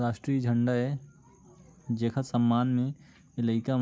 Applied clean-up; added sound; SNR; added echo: none; none; none; none.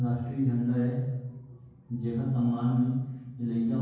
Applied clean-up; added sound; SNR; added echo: none; none; none; reverberation time 1.3 s.